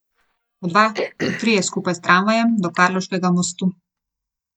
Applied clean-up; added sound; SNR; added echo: neural mask model DeepFilterNet 3.